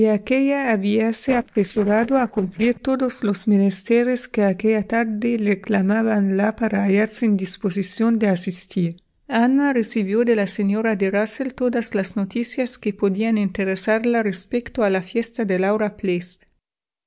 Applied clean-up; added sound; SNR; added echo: neural separator model SepFormer DNS4.